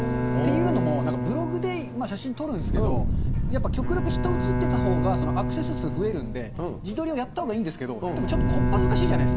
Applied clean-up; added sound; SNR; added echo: none; Fire + Bowed string instrument; -4 dB; none.